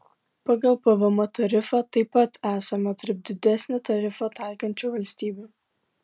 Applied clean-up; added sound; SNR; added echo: none; none; none; none.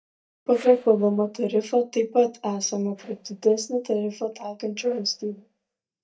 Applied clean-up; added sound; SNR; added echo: neural mask model DeepFilterNet 3.